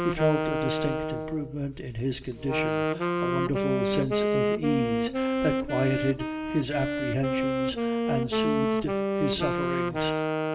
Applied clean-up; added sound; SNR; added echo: none; Wind instrument, woodwind instrument; -3 dB; reverberation time 1.9 s.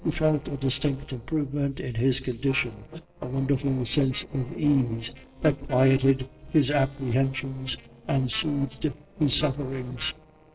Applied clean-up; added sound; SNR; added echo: neural separator model SepFormer DNS4.